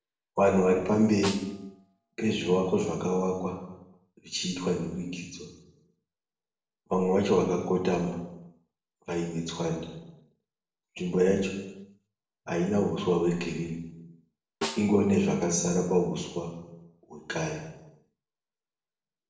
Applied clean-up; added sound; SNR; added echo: neural separator model SepFormer DNS4.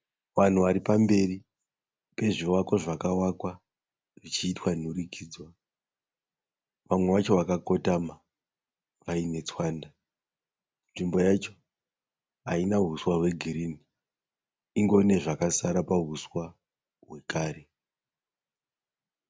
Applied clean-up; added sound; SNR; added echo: none; none; none; none.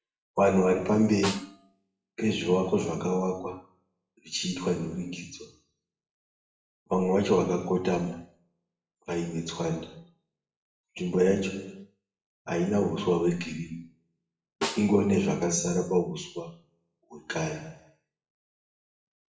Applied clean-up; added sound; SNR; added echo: classical method WPE with log-MMSE.